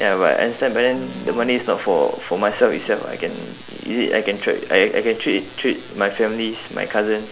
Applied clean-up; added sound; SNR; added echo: none; Alarm; 15 dB; none.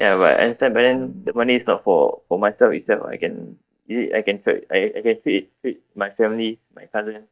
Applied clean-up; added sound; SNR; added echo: neural mask model DeepFilterNet 3.